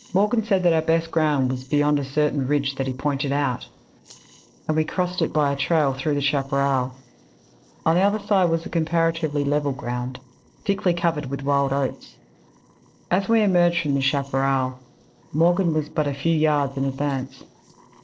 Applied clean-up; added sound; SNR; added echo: neural separator model SepFormer DNS4.